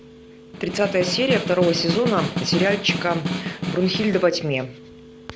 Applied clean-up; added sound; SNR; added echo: none; Snare drum; 6 dB; none.